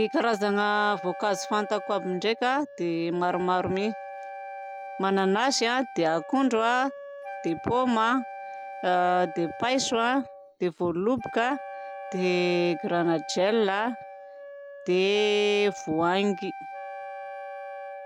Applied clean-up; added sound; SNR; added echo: none; Wind instrument, woodwind instrument + Wind instrument, woodwind instrument; 12 dB; none.